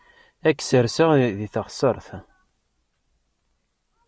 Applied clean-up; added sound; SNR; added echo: none; none; none; none.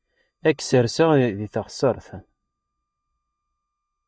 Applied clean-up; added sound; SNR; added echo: neural mask model DeepFilterNet 3.